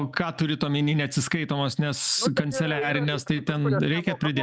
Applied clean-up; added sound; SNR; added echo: none; none; none; none.